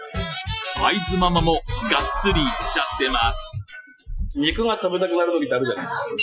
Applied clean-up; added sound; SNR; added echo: classical method Wiener filter.